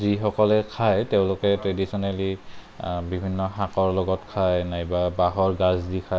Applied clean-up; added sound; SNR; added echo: none; none; none; none.